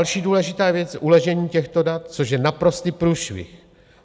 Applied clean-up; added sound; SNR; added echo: none; none; none; none.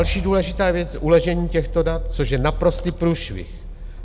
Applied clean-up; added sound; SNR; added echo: none; Rattle / Engine starting / Car; 6 dB; none.